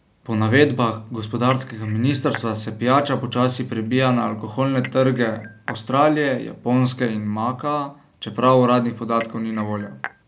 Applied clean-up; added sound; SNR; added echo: none; Cutlery, silverware / Dishes, pots, and pans / Chink, clink; 16 dB; none.